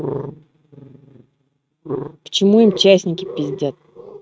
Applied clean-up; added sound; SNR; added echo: neural mask model RNNoise.